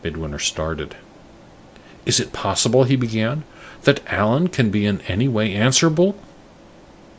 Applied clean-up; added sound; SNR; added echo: none; none; none; none.